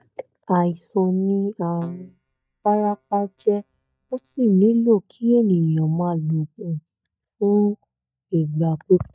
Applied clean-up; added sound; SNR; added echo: neural mask model DeepFilterNet 3.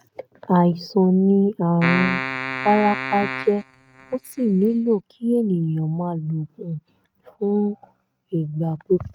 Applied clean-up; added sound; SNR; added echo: neural mask model RNNoise.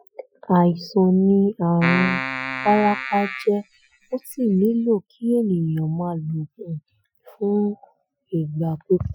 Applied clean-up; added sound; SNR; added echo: classical method Wiener filter.